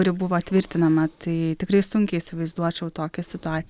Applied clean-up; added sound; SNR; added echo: none; none; none; none.